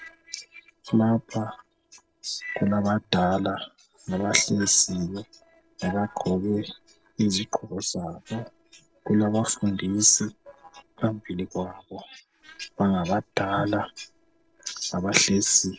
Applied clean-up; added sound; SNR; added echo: neural separator model SepFormer DNS4.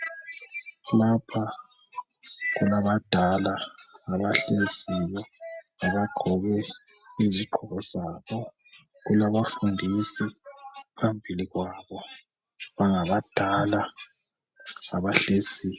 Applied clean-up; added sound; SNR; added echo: none; none; none; none.